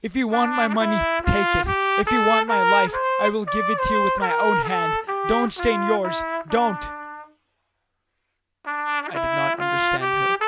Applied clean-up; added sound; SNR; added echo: none; Trumpet; -2 dB; none.